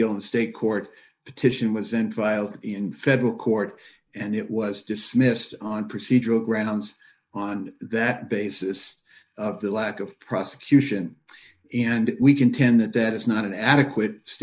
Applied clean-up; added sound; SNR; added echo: neural mask model Resemble Enhance denoiser.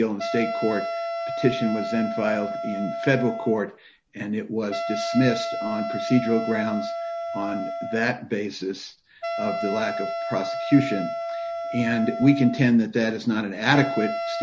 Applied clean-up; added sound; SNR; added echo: none; Wind instrument, woodwind instrument; 5 dB; none.